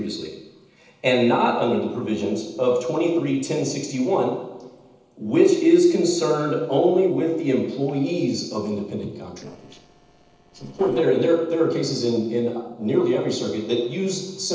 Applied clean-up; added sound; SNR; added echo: neural separator model SepFormer DNS4.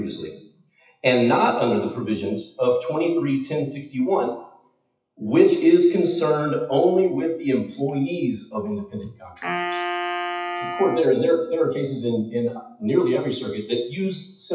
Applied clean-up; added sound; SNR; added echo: classical method WPE with log-MMSE.